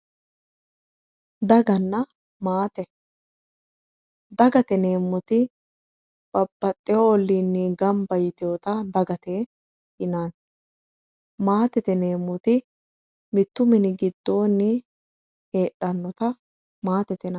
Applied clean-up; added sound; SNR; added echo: none; none; none; none.